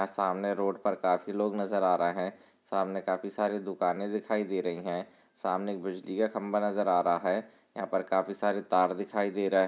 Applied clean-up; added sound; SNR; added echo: none; none; none; none.